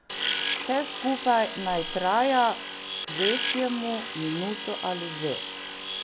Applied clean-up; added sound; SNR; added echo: none; Tools; 1 dB; none.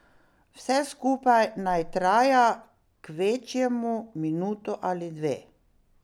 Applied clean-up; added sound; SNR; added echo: none; none; none; none.